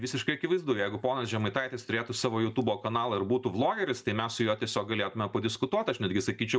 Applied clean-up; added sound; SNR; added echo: none; none; none; none.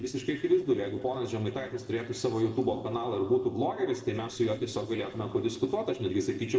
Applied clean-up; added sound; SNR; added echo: neural separator model SepFormer DNS4.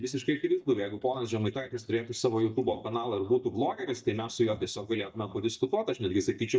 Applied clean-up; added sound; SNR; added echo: neural mask model DeepFilterNet 3.